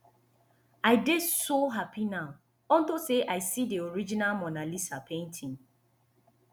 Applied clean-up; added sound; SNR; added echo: none; none; none; none.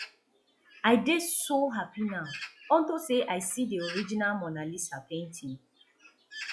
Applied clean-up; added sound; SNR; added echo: classical method log-MMSE.